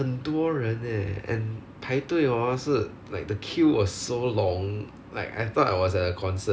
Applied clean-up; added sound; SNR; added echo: none; none; none; none.